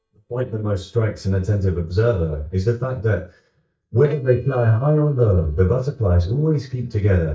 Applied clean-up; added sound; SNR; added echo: neural mask model DeepFilterNet 3.